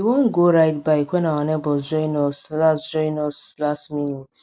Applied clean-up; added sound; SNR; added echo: none; none; none; none.